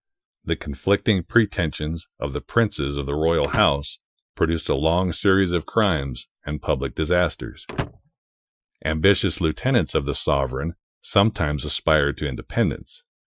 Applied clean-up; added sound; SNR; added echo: classical method Wiener filter.